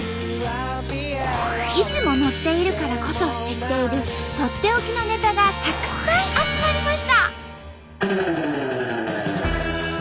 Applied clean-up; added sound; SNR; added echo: none; Trumpet; 18 dB; none.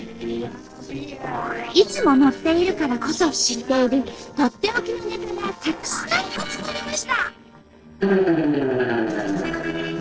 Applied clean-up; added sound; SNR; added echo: neural separator model SepFormer DNS4.